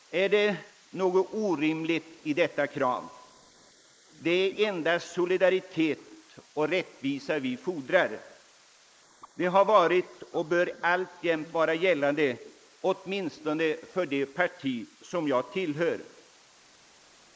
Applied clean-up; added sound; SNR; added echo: neural mask model Resemble Enhance denoiser.